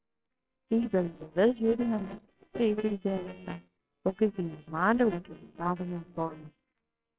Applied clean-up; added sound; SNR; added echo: neural separator model SepFormer WHAMR!.